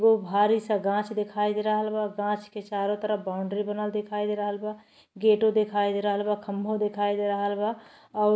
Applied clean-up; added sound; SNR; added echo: none; none; none; none.